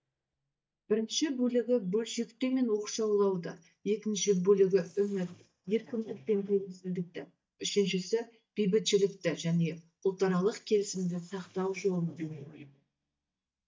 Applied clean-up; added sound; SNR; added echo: neural mask model DeepFilterNet 3.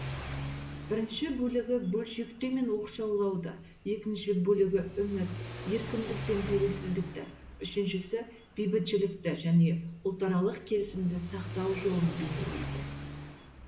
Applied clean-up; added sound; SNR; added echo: none; Accelerating, revving, vroom / Car; 10 dB; reverberation time 0.7 s.